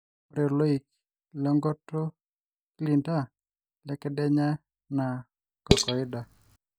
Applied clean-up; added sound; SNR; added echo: neural mask model DeepFilterNet 3.